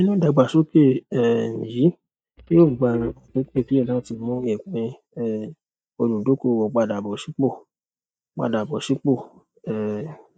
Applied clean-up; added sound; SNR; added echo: neural mask model DeepFilterNet 3.